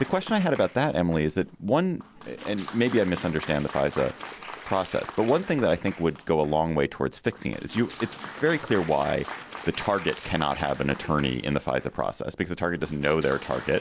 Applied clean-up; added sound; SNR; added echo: none; Applause; 15 dB; none.